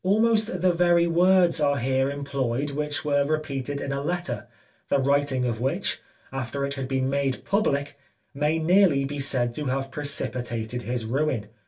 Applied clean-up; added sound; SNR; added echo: none; none; none; reverberation time 0.2 s.